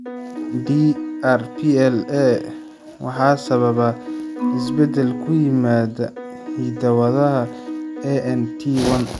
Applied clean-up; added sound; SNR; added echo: none; Marimba, xylophone / Wood + Piano; 9 dB; none.